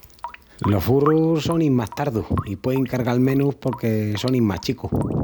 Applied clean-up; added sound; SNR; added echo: none; Drip / Sink (filling or washing) / Water tap, faucet; 16 dB; none.